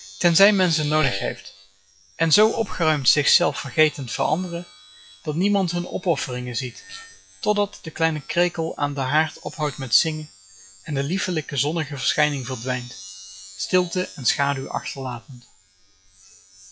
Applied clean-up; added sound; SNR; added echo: classical method log-MMSE.